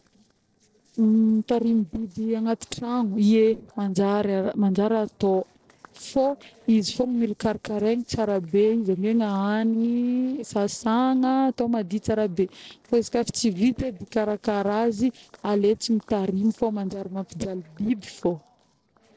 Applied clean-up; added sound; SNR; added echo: neural separator model SepFormer DNS4.